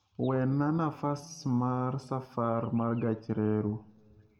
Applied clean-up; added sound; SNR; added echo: none; none; none; reverberation time 0.8 s.